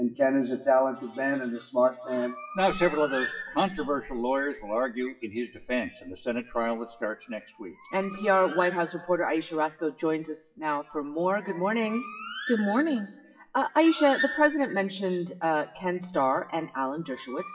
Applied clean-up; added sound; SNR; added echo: classical method WPE with log-MMSE.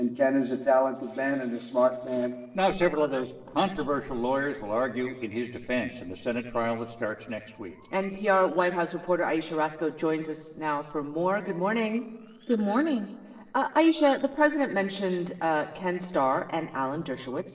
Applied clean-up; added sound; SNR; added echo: neural separator model SepFormer DNS4.